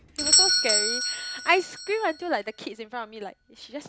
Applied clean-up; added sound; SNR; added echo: none; Doorbell; -3 dB; none.